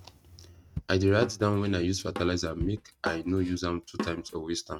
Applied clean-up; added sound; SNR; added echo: neural mask model RNNoise.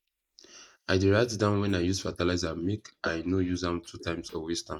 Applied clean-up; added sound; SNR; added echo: neural mask model Resemble Enhance denoiser.